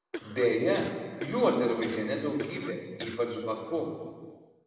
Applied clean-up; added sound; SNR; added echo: none; Cough; 12 dB; reverberation time 1.5 s.